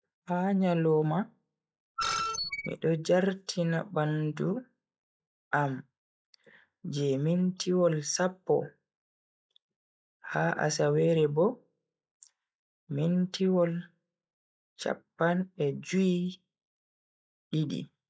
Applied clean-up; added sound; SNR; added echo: classical method log-MMSE.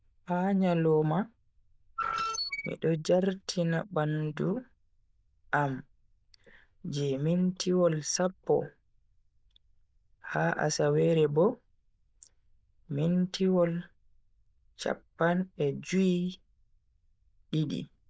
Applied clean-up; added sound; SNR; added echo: neural diffusion model UNIVERSE++.